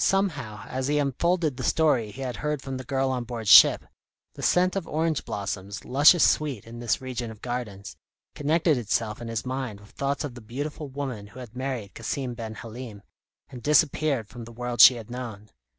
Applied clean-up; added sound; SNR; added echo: none; none; none; none.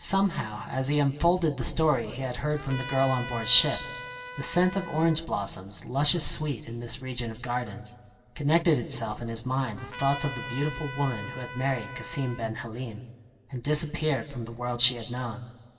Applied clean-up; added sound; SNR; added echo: none; Trumpet; 13 dB; reverberation time 1.8 s.